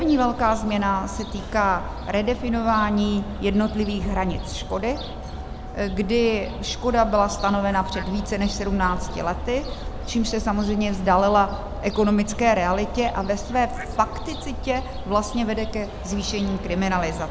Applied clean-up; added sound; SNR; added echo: none; Fowl; 8 dB; none.